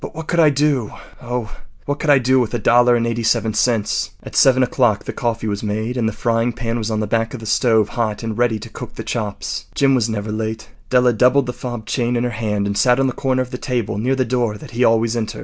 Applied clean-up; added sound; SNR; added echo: none; none; none; none.